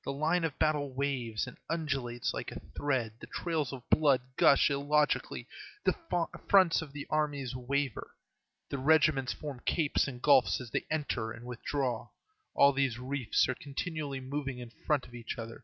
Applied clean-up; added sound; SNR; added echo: none; none; none; none.